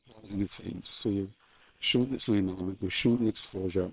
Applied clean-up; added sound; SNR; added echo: neural separator model SepFormer WHAM!.